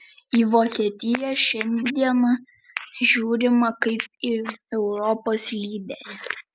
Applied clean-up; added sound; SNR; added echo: none; none; none; none.